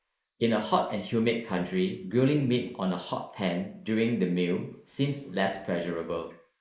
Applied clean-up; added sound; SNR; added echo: neural mask model Resemble Enhance denoiser.